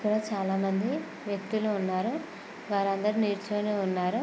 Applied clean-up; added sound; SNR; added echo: none; none; none; none.